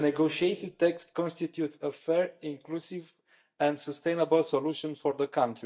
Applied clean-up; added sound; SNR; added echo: neural mask model DeepFilterNet 3.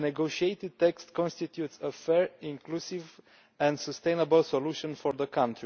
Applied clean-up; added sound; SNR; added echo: none; none; none; none.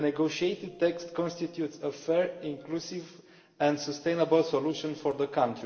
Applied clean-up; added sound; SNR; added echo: neural separator model SepFormer DNS4.